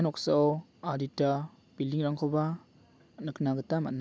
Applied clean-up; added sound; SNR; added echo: none; none; none; none.